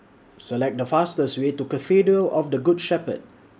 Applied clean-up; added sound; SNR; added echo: none; none; none; none.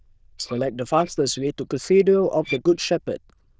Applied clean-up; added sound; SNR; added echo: neural diffusion model UNIVERSE++.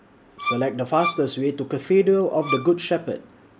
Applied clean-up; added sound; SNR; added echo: none; Bowed string instrument; 7 dB; none.